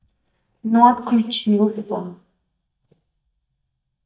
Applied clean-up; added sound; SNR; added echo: neural mask model DeepFilterNet 3.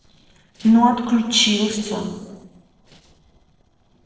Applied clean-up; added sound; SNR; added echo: neural separator model SepFormer DNS4.